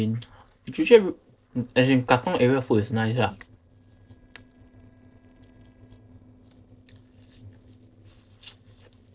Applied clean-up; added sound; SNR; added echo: neural separator model SepFormer DNS4.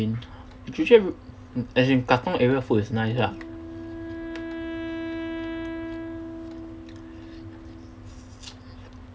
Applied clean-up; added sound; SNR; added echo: none; Wind instrument, woodwind instrument; 11 dB; none.